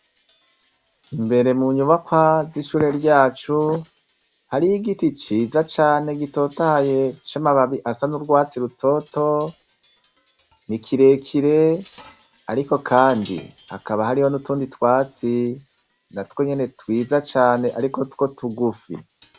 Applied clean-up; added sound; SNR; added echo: none; Chink, clink; 18 dB; none.